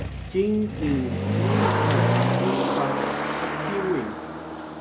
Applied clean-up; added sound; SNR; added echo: none; Motor vehicle (road); -4 dB; none.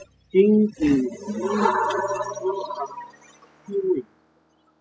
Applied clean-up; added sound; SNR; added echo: classical method spectral subtraction.